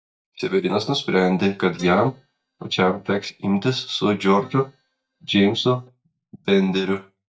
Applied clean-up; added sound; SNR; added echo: neural mask model DeepFilterNet 3.